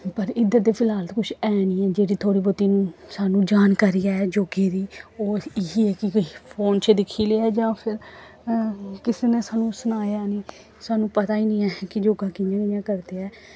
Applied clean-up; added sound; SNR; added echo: none; none; none; none.